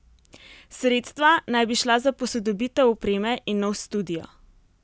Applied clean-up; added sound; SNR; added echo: none; none; none; none.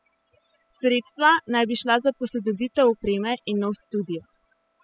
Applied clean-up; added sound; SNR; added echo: classical method spectral subtraction.